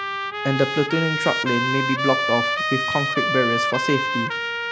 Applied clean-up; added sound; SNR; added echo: none; Trumpet; 0 dB; none.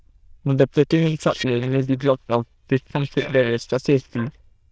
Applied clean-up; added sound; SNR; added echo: neural diffusion model UNIVERSE++.